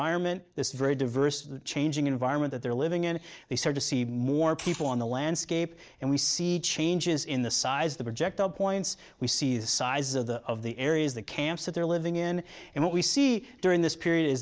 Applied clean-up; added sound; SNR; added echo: neural mask model DeepFilterNet 3.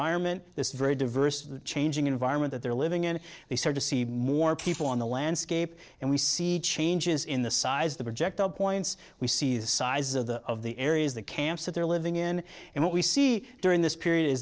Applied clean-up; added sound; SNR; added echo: neural separator model SepFormer DNS4.